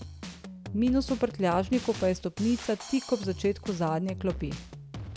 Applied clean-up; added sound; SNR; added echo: none; Drum kit; 11 dB; none.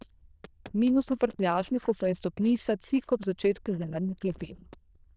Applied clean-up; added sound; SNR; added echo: neural diffusion model UNIVERSE++.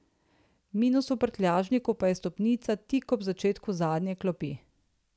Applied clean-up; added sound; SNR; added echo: none; none; none; none.